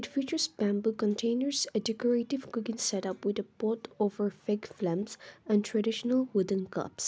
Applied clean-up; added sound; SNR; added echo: none; none; none; none.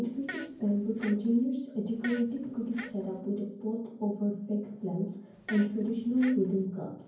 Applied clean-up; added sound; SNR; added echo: none; Fart; 15 dB; reverberation time 0.9 s.